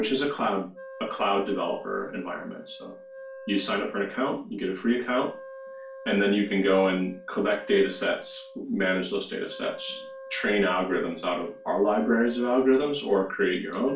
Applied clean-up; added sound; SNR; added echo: none; Wind instrument, woodwind instrument; 17 dB; reverberation time 0.3 s.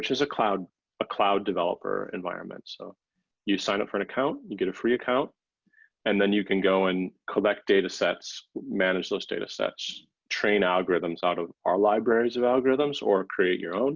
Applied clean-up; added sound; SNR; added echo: none; none; none; none.